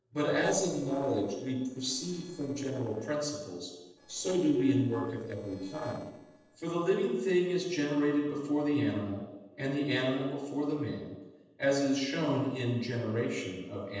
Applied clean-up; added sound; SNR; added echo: neural separator model SepFormer DNS4.